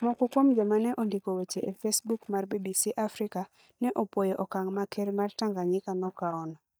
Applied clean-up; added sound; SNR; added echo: neural mask model DeepFilterNet 3.